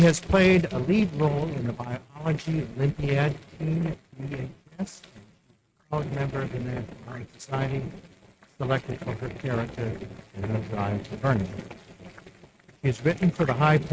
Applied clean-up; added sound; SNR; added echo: neural mask model RNNoise.